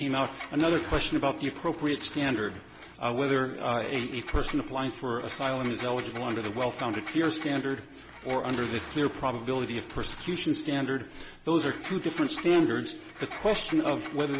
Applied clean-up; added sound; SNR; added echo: none; Engine; 15 dB; none.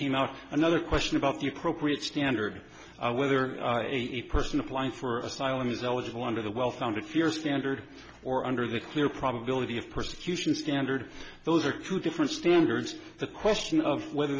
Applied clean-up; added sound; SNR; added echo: none; none; none; none.